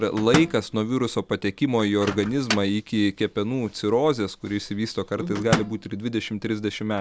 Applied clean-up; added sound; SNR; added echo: none; Microwave oven; 10 dB; none.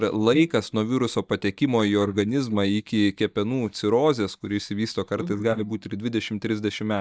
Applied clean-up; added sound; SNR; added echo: neural mask model DeepFilterNet 3.